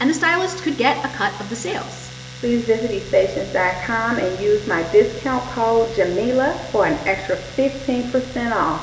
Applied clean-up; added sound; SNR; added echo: none; Domestic sounds, home sounds; 16 dB; reverberation time 1.5 s.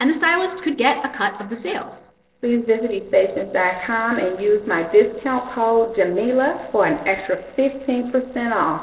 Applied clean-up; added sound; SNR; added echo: neural separator model SepFormer DNS4.